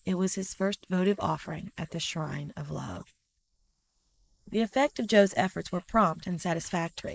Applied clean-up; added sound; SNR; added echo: neural mask model Resemble Enhance denoiser.